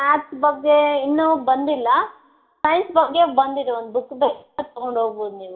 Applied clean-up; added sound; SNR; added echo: none; none; none; reverberation time 0.5 s.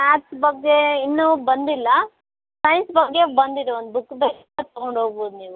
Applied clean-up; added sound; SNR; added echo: none; none; none; none.